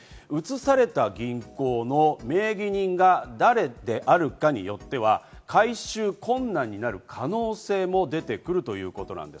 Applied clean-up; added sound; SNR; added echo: none; none; none; none.